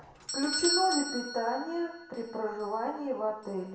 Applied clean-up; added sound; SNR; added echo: none; Doorbell; 4 dB; reverberation time 0.8 s.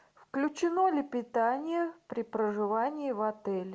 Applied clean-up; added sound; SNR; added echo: none; none; none; none.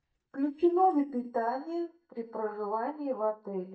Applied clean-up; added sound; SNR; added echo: neural mask model DeepFilterNet 3.